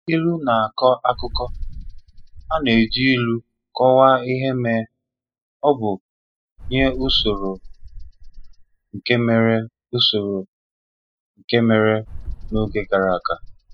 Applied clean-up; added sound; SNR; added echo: classical method spectral subtraction.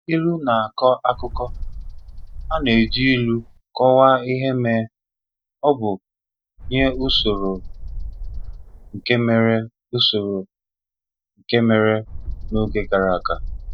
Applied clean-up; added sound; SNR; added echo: neural mask model DeepFilterNet 3.